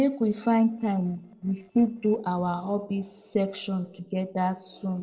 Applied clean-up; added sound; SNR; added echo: neural separator model SepFormer DNS4.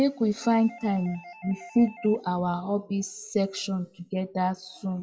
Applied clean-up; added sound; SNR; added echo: classical method WPE with log-MMSE.